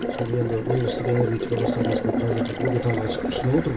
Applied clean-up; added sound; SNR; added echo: none; Water tap, faucet; 2 dB; reverberation time 0.1 s.